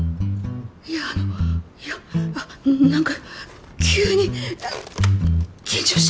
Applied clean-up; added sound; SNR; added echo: none; none; none; none.